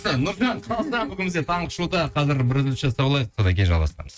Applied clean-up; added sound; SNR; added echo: neural mask model RNNoise.